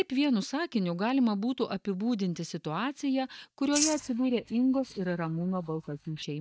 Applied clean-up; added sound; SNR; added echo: neural mask model DeepFilterNet 3.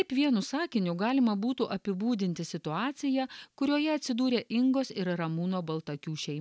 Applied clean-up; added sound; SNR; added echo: none; none; none; none.